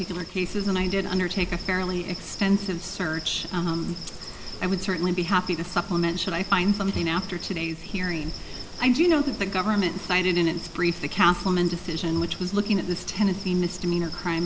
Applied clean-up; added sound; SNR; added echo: none; Insect; 11 dB; none.